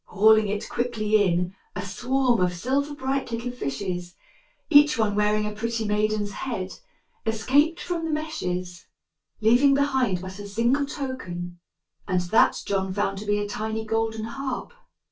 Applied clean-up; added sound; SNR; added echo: none; none; none; reverberation time 0.1 s.